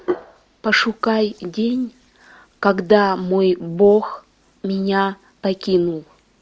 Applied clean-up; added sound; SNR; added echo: none; Hands; 17 dB; none.